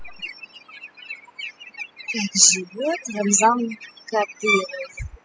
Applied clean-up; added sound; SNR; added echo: classical method spectral subtraction.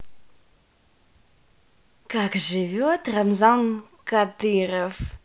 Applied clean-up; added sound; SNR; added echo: none; none; none; none.